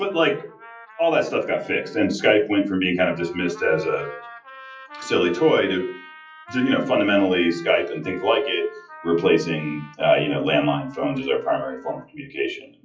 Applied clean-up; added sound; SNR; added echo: classical method WPE with log-MMSE.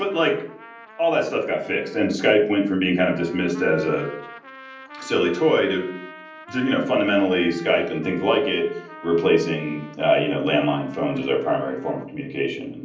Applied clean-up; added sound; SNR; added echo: none; Trumpet; 20 dB; reverberation time 0.6 s.